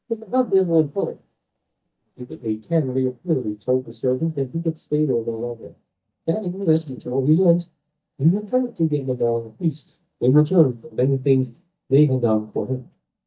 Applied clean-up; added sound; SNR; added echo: neural mask model DeepFilterNet 3.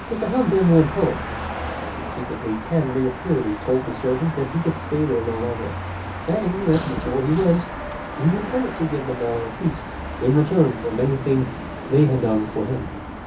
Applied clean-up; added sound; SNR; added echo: none; Car passing by / Traffic noise, roadway noise / Engine; 8 dB; reverberation time 0.3 s.